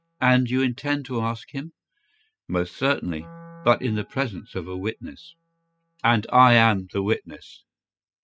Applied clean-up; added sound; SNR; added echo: classical method spectral subtraction.